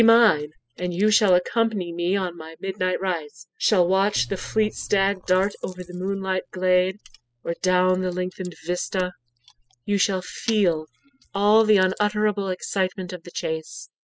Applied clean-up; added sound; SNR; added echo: classical method spectral subtraction.